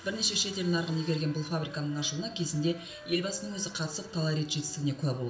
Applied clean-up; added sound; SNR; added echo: none; Wind instrument, woodwind instrument; 19 dB; reverberation time 0.4 s.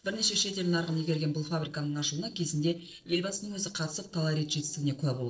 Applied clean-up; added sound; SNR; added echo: neural separator model SepFormer DNS4.